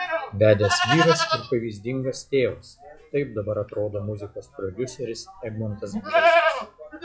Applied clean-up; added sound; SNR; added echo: classical method log-MMSE.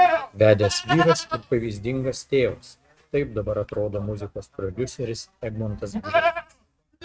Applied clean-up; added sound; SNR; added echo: neural mask model RNNoise.